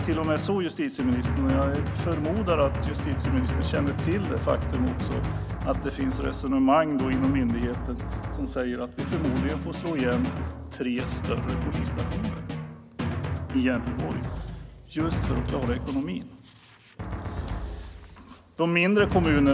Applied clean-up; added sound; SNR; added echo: none; Drum; 2 dB; none.